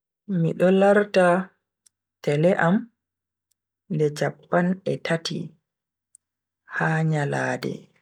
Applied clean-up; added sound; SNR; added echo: none; none; none; none.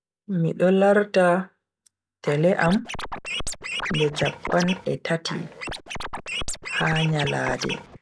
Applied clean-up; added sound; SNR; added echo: none; Scratching (performance technique); 7 dB; none.